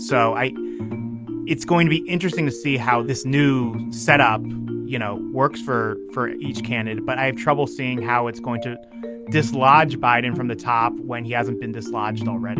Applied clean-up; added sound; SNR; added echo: none; none; none; none.